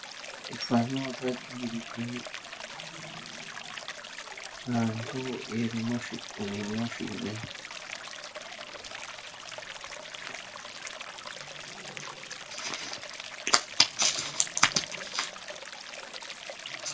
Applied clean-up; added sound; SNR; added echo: none; Stream; 7 dB; reverberation time 0.2 s.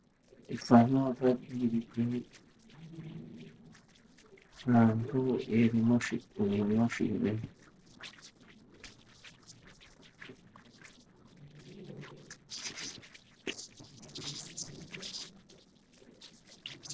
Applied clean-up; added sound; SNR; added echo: neural separator model SepFormer DNS4.